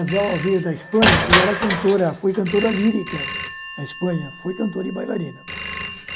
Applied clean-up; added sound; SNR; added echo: none; Telephone + Crushing; 3 dB; none.